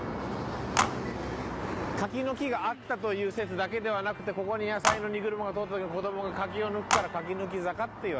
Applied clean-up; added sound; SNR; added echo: none; Telephone; 4 dB; none.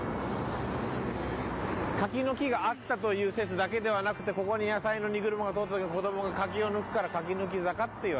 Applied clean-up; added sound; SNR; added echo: none; none; none; none.